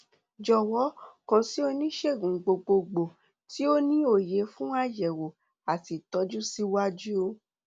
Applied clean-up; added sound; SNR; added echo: none; none; none; none.